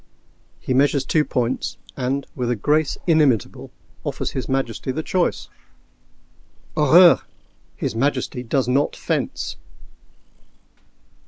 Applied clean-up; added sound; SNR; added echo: none; Meow / Purr; 12 dB; none.